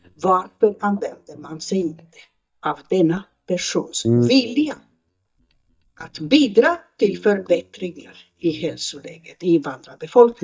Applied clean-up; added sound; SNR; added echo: neural mask model DeepFilterNet 3.